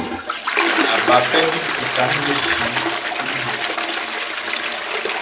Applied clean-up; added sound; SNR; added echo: none; Toilet flush; -4 dB; none.